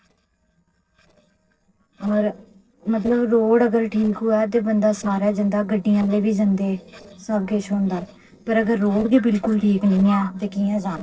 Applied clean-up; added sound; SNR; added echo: neural separator model SepFormer DNS4.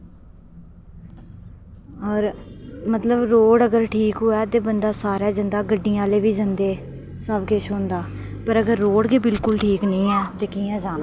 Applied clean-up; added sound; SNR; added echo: none; none; none; none.